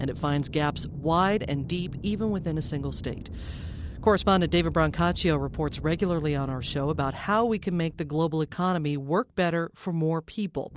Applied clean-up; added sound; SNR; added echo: none; Aircraft; 11 dB; none.